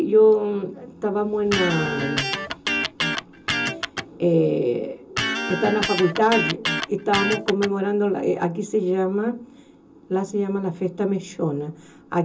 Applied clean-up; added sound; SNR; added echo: none; Electric guitar; 3 dB; reverberation time 0.2 s.